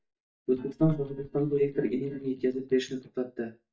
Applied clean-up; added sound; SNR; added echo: neural mask model DeepFilterNet 3.